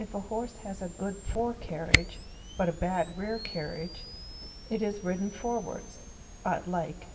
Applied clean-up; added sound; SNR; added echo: none; Camera; 3 dB; reverberation time 1.8 s.